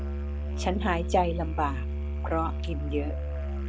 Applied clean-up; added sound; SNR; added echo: none; Musical instrument; -1 dB; none.